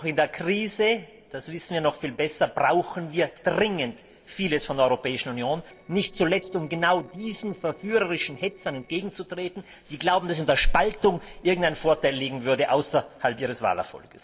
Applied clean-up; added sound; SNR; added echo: neural separator model SepFormer DNS4.